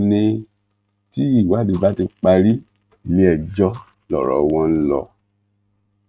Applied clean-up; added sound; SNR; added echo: neural mask model RNNoise.